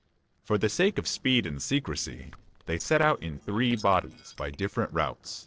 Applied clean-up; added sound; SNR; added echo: neural separator model SepFormer DNS4.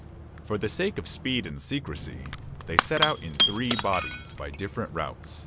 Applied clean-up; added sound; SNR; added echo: none; Shatter / Crushing; 0 dB; none.